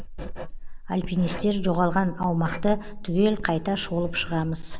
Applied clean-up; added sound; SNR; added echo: none; Writing; 6 dB; none.